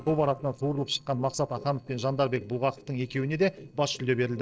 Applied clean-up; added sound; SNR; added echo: neural separator model SepFormer DNS4.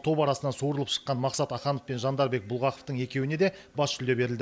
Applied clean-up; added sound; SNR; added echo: none; none; none; none.